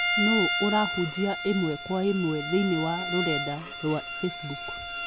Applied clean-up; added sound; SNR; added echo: none; Bowed string instrument; 3 dB; none.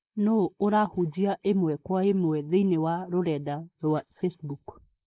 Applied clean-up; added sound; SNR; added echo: neural mask model Resemble Enhance denoiser.